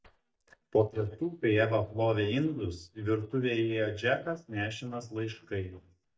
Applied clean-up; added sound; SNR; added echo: neural mask model DeepFilterNet 3.